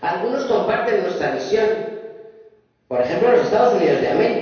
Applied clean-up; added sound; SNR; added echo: none; none; none; reverberation time 1.2 s.